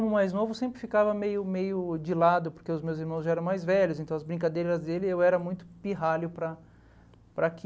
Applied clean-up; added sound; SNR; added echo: none; none; none; none.